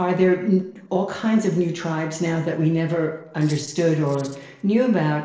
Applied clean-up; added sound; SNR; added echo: neural separator model SepFormer DNS4.